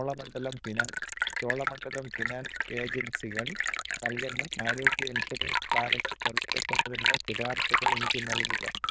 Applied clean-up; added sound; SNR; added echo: neural diffusion model UNIVERSE++.